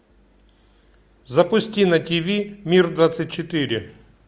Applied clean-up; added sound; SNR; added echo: none; none; none; none.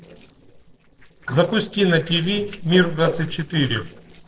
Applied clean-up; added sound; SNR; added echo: neural separator model SepFormer DNS4.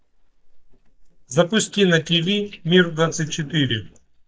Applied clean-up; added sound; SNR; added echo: neural mask model DeepFilterNet 3.